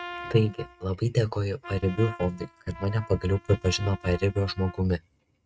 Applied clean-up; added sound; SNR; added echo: neural mask model RNNoise.